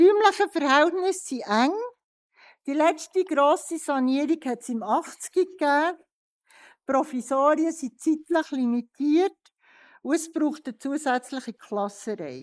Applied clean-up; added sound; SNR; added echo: neural mask model Resemble Enhance denoiser.